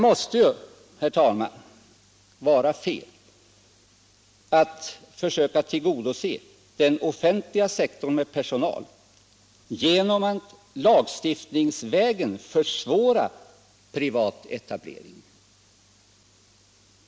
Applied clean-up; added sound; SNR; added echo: none; none; none; none.